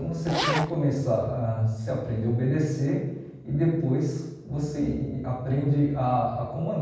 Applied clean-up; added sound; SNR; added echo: none; Zipper (clothing); 5 dB; reverberation time 1.2 s.